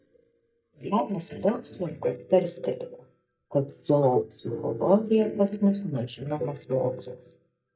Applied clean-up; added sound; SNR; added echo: neural mask model DeepFilterNet 3.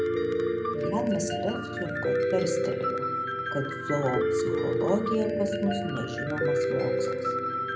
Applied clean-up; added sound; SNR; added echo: none; Piano; -4 dB; reverberation time 0.5 s.